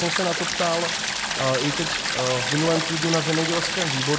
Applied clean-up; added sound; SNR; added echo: none; Stream; 1 dB; none.